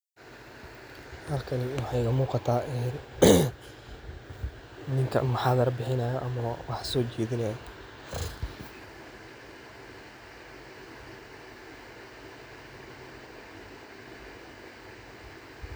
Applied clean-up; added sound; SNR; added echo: none; none; none; none.